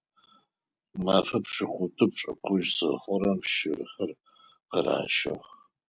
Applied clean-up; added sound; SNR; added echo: none; none; none; none.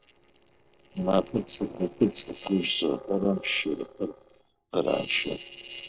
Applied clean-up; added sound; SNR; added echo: neural separator model SepFormer DNS4.